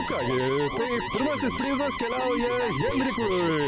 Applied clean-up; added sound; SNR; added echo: none; Alarm; 4 dB; none.